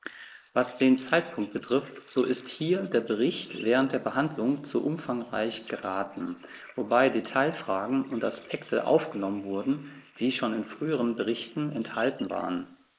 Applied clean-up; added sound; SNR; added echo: neural mask model Resemble Enhance denoiser.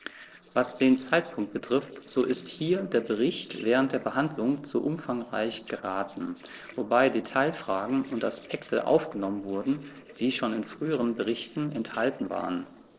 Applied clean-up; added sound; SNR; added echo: neural separator model SepFormer DNS4.